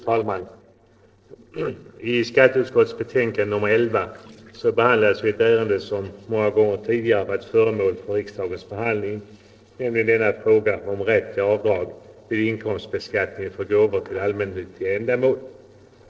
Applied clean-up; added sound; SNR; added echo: neural separator model SepFormer DNS4.